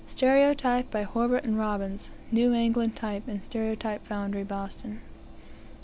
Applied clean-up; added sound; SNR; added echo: none; none; none; none.